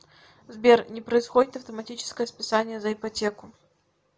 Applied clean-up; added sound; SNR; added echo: none; none; none; none.